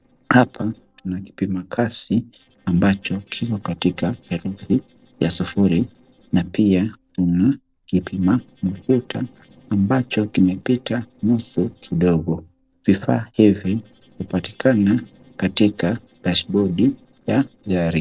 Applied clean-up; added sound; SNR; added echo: neural separator model SepFormer DNS4.